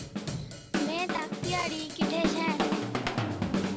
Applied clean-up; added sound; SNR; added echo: none; Drum / Drum kit; -5 dB; none.